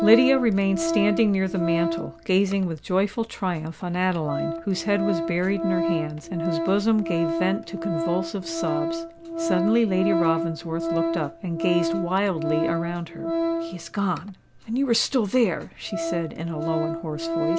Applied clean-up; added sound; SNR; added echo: none; Organ; 3 dB; none.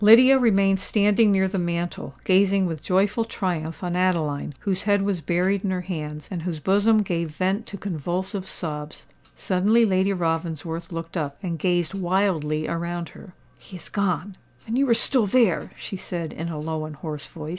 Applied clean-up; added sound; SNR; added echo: none; none; none; none.